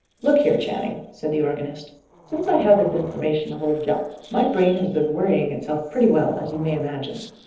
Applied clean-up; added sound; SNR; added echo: neural separator model SepFormer DNS4.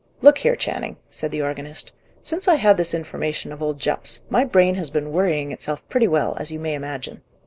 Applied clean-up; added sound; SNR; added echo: none; none; none; none.